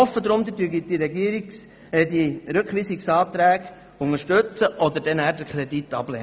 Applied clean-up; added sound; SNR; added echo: none; none; none; none.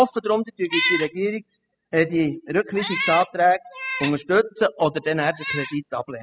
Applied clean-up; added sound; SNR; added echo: classical method spectral subtraction.